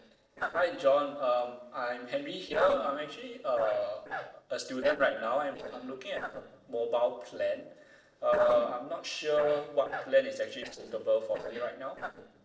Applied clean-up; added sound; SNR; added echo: neural separator model SepFormer DNS4.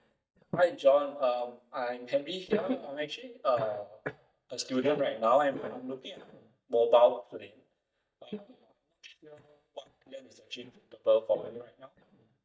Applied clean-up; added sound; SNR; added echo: neural mask model DeepFilterNet 3.